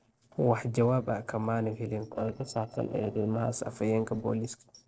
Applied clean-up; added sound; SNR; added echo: neural separator model SepFormer DNS4.